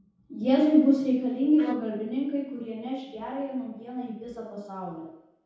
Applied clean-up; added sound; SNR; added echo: none; Bowed string instrument; 16 dB; reverberation time 0.8 s.